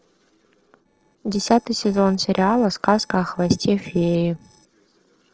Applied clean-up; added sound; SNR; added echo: neural separator model SepFormer DNS4.